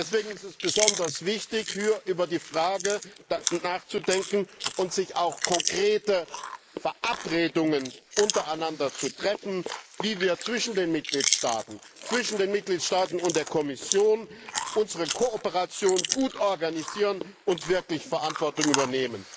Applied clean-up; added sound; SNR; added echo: neural mask model Resemble Enhance denoiser.